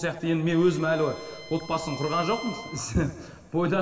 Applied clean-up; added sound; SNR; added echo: none; Bowed string instrument; 18 dB; reverberation time 2.8 s.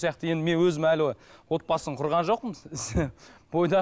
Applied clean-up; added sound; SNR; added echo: none; none; none; none.